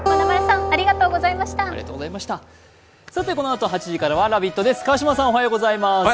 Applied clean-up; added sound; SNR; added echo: none; Acoustic guitar; 5 dB; none.